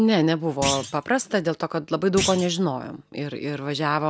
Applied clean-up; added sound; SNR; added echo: none; Thump, thud; 10 dB; none.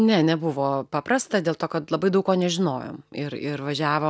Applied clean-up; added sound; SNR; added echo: none; none; none; none.